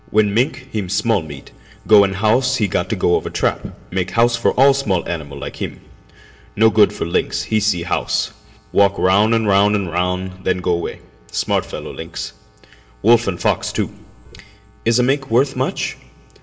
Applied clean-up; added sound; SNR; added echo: none; none; none; reverberation time 0.5 s.